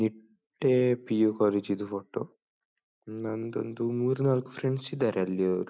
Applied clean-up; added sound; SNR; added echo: none; none; none; none.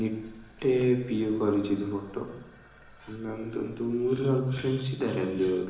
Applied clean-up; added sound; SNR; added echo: none; Boiling; 19 dB; reverberation time 1.0 s.